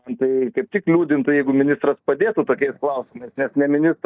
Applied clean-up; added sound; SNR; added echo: neural mask model DeepFilterNet 3.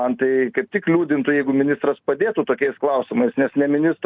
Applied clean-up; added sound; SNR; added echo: none; none; none; none.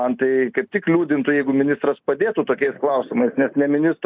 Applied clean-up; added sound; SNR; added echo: neural mask model Resemble Enhance denoiser.